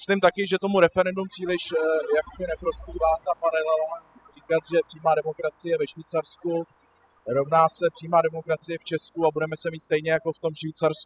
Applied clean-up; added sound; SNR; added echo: classical method spectral subtraction.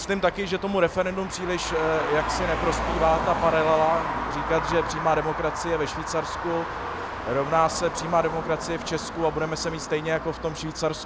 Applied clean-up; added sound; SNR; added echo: none; Traffic noise, roadway noise; 5 dB; none.